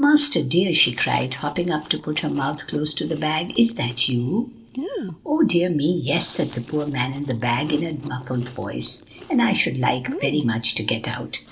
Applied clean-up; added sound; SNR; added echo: neural separator model SepFormer DNS4.